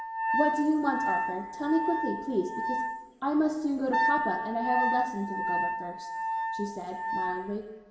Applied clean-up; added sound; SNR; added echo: none; Wind instrument, woodwind instrument; 0 dB; reverberation time 1.6 s.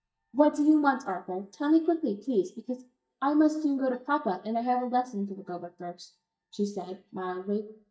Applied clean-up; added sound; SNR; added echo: neural mask model DeepFilterNet 3.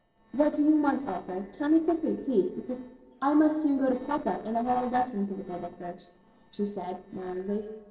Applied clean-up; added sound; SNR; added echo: neural separator model SepFormer DNS4.